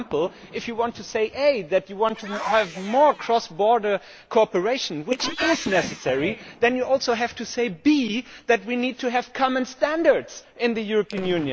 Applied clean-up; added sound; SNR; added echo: neural mask model Resemble Enhance denoiser.